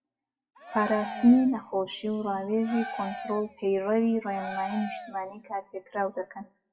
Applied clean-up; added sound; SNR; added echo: classical method WPE with log-MMSE.